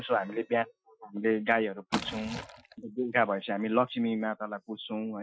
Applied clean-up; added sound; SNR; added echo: classical method Wiener filter.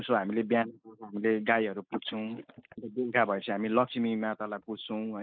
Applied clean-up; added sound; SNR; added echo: neural mask model Resemble Enhance denoiser.